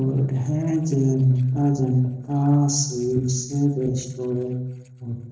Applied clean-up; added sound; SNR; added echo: neural separator model SepFormer DNS4.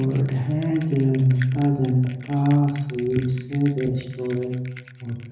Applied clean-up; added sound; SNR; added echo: none; Bell; 18 dB; reverberation time 1.0 s.